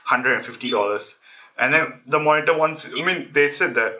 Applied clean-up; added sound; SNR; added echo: neural mask model Resemble Enhance denoiser.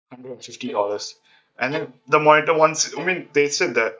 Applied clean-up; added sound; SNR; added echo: neural mask model DeepFilterNet 3.